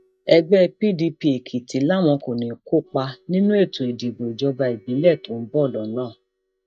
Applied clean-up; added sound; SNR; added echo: neural mask model DeepFilterNet 3.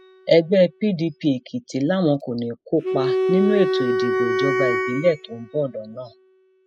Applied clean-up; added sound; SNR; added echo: classical method spectral subtraction.